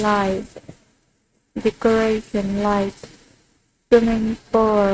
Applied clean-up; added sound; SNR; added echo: neural mask model RNNoise.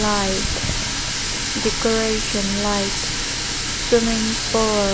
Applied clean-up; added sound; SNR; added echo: none; Water tap, faucet; 0 dB; none.